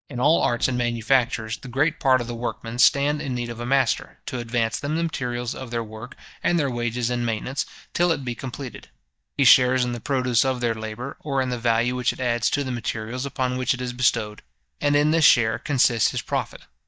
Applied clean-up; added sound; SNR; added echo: neural mask model DeepFilterNet 3.